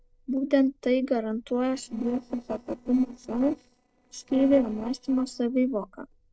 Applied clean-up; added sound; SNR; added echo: neural separator model SepFormer DNS4.